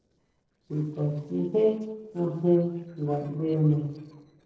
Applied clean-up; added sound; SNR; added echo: neural separator model SepFormer DNS4.